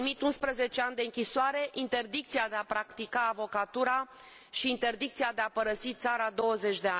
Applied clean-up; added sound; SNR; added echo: none; none; none; none.